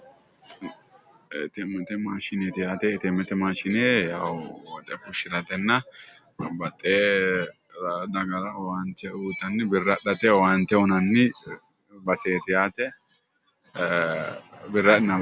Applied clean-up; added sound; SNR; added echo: none; none; none; none.